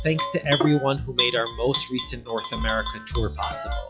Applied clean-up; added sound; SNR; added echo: classical method log-MMSE.